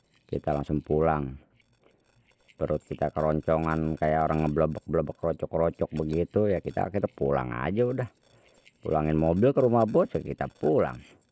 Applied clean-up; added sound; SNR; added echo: neural separator model SepFormer DNS4.